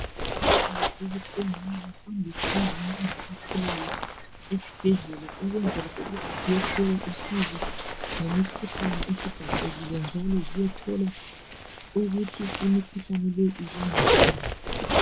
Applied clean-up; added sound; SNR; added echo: none; Zipper (clothing); 0 dB; none.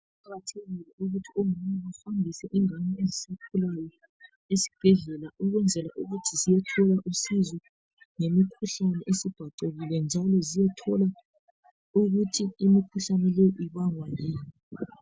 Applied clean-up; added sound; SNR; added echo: none; none; none; none.